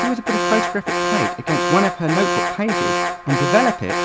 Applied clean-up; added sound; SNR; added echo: none; Alarm; 0 dB; none.